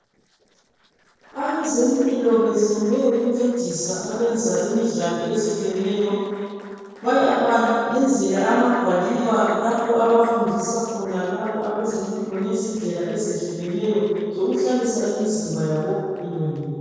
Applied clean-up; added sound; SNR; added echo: neural separator model SepFormer DNS4.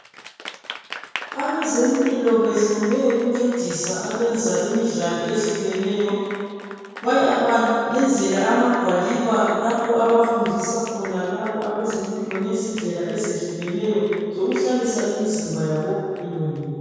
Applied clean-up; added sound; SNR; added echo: none; Applause; 18 dB; reverberation time 2.2 s.